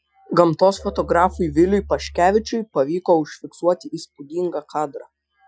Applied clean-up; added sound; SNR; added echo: classical method Wiener filter.